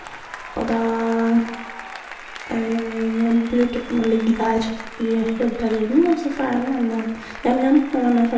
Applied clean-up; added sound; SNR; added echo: none; Applause; 16 dB; reverberation time 0.8 s.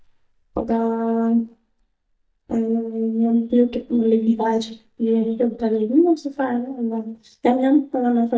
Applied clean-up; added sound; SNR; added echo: neural mask model DeepFilterNet 3.